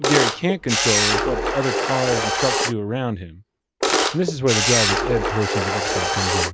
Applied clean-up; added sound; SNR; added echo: none; Camera; -3 dB; none.